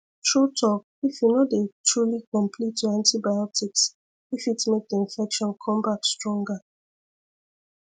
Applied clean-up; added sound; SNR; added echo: none; none; none; none.